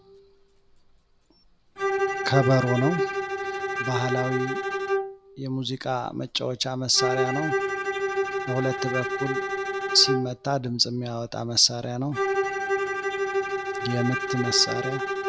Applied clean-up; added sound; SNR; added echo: none; Bowed string instrument; 1 dB; none.